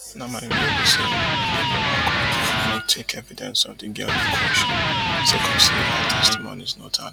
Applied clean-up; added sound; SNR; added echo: none; Electric guitar; -3 dB; none.